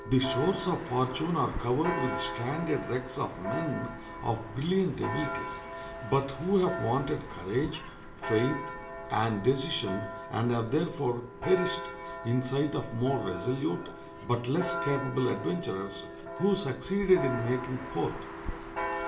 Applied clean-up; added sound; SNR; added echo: none; Church bell; 7 dB; reverberation time 1.3 s.